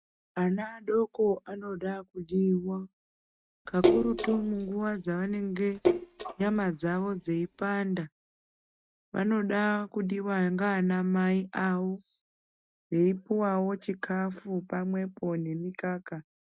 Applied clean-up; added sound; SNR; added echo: neural mask model RNNoise.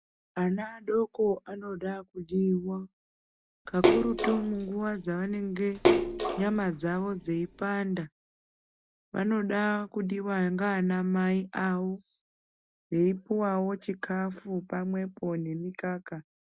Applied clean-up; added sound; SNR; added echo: none; Splash, splatter; 0 dB; none.